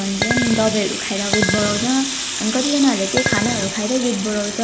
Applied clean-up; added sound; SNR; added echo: none; Sink (filling or washing) / Water tap, faucet + Chink, clink; 2 dB; none.